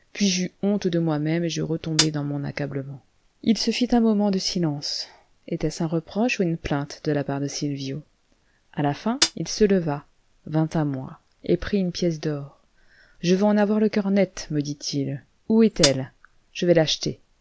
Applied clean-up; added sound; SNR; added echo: none; Hi-hat; 5 dB; none.